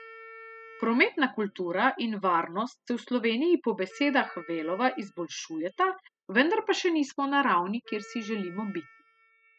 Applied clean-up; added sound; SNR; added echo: classical method spectral subtraction.